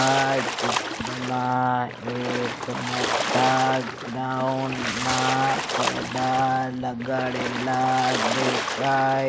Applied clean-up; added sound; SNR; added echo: none; Splash, splatter; 3 dB; none.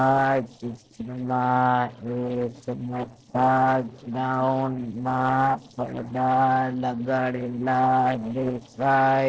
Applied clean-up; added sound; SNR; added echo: neural separator model SepFormer DNS4.